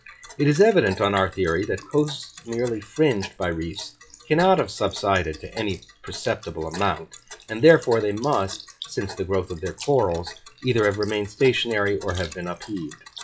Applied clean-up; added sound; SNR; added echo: classical method log-MMSE.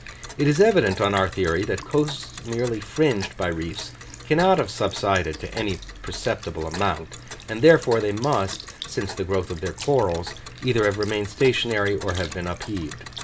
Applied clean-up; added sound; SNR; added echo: none; Sink (filling or washing) / Liquid + Tick; 15 dB; none.